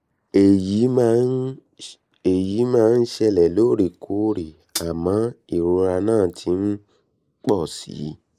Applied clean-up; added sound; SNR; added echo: neural mask model Resemble Enhance denoiser.